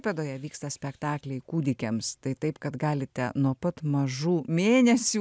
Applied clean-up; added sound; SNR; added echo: none; none; none; none.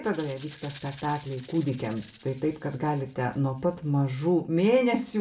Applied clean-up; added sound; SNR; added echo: none; Rattle (instrument); 14 dB; reverberation time 0.3 s.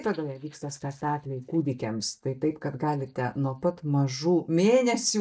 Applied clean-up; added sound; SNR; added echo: neural mask model DeepFilterNet 3.